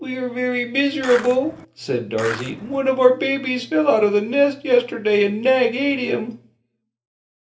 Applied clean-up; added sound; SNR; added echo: none; Skateboard; 11 dB; reverberation time 0.3 s.